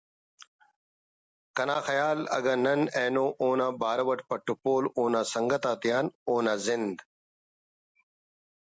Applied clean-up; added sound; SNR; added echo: none; none; none; none.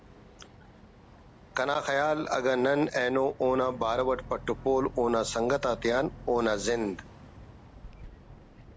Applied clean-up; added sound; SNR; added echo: none; Boat, Water vehicle; 17 dB; none.